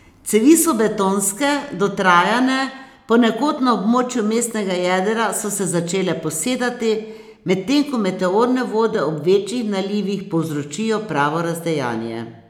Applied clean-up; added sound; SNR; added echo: none; none; none; none.